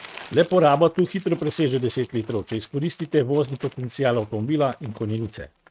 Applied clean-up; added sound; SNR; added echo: neural mask model RNNoise.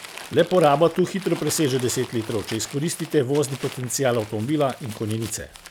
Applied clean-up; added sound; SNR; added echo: none; Crumpling, crinkling; 17 dB; none.